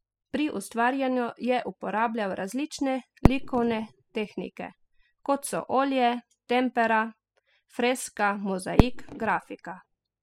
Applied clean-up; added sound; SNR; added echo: classical method spectral subtraction.